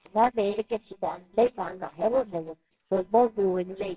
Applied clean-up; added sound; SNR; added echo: neural separator model SepFormer WHAMR!.